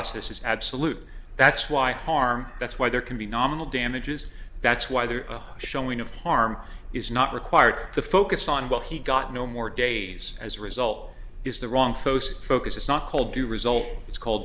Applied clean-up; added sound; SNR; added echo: none; none; none; none.